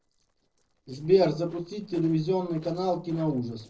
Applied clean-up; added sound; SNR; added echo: neural separator model SepFormer DNS4.